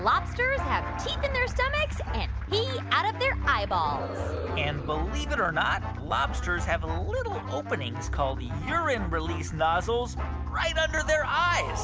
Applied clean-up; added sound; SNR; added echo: none; Bass guitar; 9 dB; none.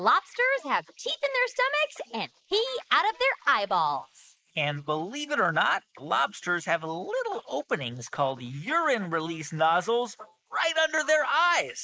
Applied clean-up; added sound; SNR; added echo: neural mask model Resemble Enhance denoiser.